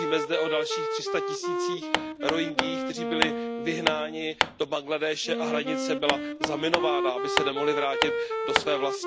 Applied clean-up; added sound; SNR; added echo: none; Wind instrument, woodwind instrument + Hammer; -1 dB; none.